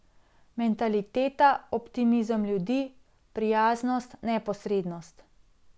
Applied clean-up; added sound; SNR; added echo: none; none; none; none.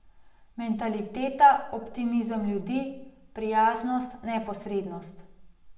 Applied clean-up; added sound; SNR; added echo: none; none; none; reverberation time 0.6 s.